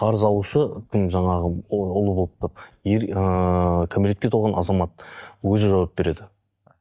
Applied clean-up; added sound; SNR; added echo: neural mask model DeepFilterNet 3.